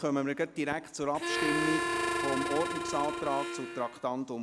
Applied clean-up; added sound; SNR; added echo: none; Harmonica; 0 dB; none.